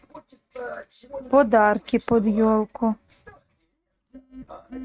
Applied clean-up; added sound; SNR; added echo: neural mask model RNNoise.